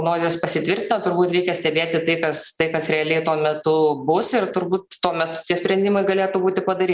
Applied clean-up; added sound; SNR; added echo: none; none; none; none.